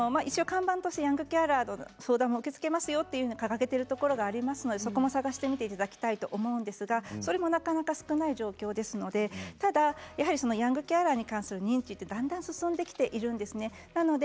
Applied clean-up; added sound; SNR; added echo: none; none; none; none.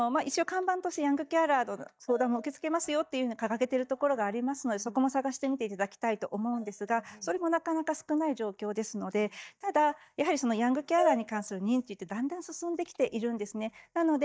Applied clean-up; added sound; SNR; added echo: neural mask model DeepFilterNet 3.